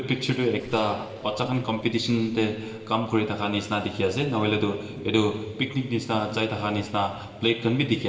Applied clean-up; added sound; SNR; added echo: neural separator model SepFormer DNS4.